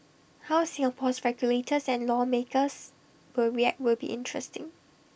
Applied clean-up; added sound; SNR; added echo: none; none; none; none.